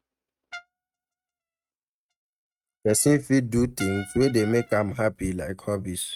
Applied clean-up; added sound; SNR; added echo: neural mask model RNNoise.